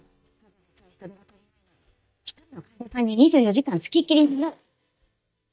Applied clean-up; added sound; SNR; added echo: neural mask model DeepFilterNet 3.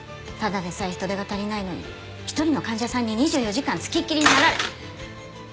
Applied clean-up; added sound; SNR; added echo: none; none; none; none.